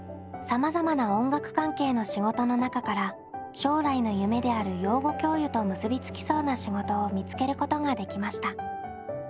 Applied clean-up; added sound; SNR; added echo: none; Bowed string instrument; 16 dB; none.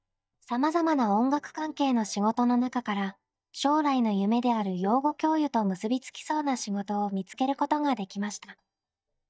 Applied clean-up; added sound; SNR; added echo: neural mask model DeepFilterNet 3.